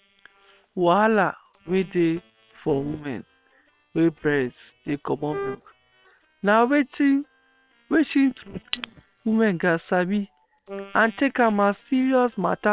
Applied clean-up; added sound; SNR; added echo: neural separator model SepFormer WHAM!.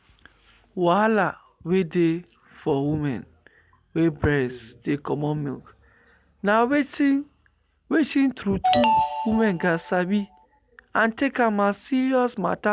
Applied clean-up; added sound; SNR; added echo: none; none; none; none.